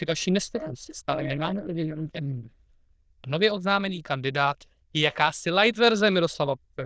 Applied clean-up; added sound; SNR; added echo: neural diffusion model UNIVERSE++.